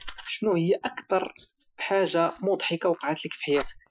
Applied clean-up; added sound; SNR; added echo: classical method Wiener filter.